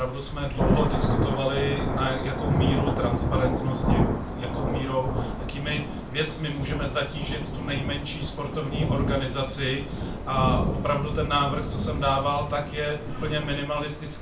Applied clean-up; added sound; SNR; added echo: none; Thunder / Rain; -1 dB; reverberation time 0.3 s.